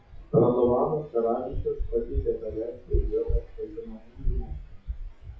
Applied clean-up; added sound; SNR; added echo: classical method WPE with log-MMSE.